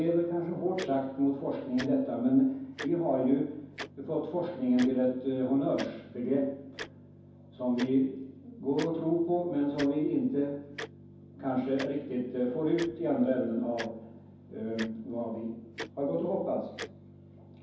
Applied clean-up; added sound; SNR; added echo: none; Tick-tock; 17 dB; reverberation time 0.9 s.